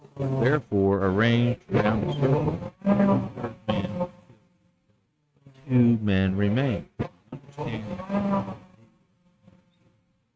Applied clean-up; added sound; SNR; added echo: neural mask model RNNoise.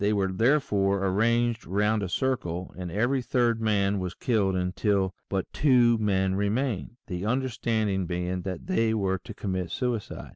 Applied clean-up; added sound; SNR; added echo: none; none; none; none.